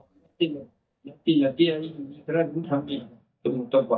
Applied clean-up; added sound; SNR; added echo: neural mask model DeepFilterNet 3.